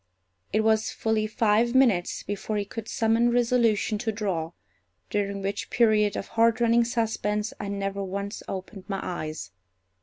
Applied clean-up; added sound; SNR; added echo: none; none; none; none.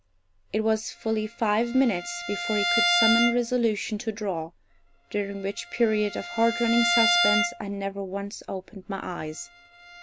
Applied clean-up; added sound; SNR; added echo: none; Bowed string instrument; 3 dB; none.